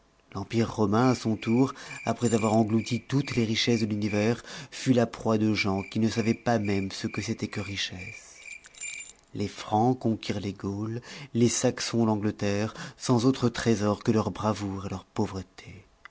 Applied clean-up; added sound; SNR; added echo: none; Keys jangling + Cricket; 17 dB; none.